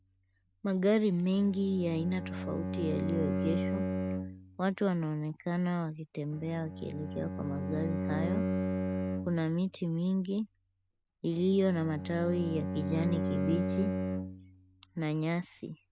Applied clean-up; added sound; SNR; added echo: none; Bowed string instrument; 3 dB; none.